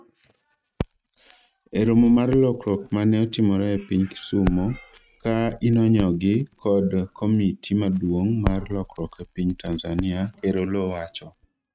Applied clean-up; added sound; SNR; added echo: neural mask model RNNoise.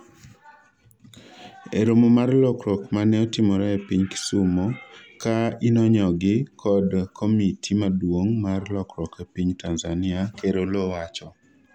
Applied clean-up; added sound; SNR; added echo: none; none; none; none.